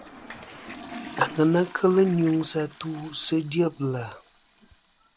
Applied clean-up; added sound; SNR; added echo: none; Toilet flush; 18 dB; none.